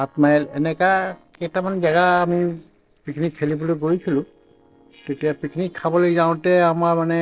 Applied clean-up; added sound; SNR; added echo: neural separator model SepFormer DNS4.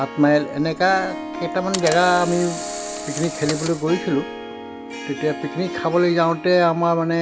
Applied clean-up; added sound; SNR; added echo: none; Camera + Harp; 9 dB; none.